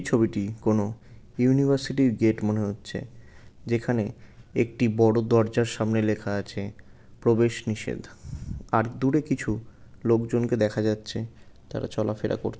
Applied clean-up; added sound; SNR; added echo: none; none; none; none.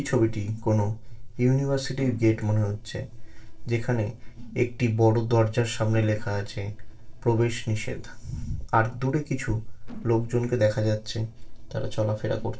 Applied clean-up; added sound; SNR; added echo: neural separator model SepFormer DNS4.